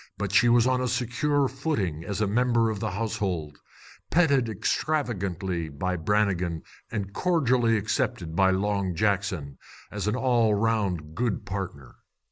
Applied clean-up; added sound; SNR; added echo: neural mask model Resemble Enhance denoiser.